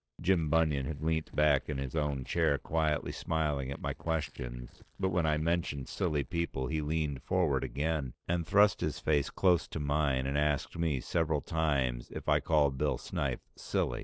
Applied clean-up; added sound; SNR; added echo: neural separator model SepFormer DNS4.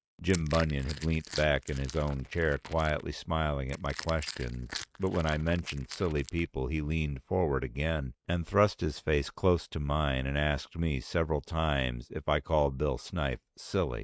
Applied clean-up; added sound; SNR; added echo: neural mask model RNNoise.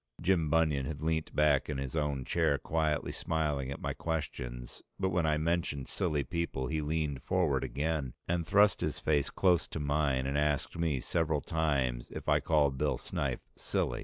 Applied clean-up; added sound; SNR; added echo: none; none; none; none.